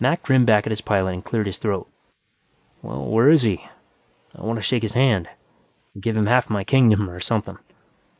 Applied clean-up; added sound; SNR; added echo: neural mask model Resemble Enhance denoiser.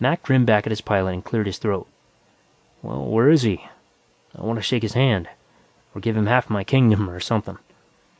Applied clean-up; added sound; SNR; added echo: none; none; none; none.